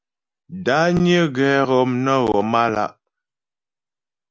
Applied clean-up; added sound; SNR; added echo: none; none; none; none.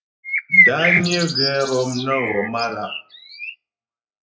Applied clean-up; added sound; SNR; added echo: classical method WPE with log-MMSE.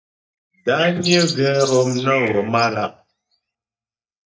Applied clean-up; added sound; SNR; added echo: neural mask model DeepFilterNet 3.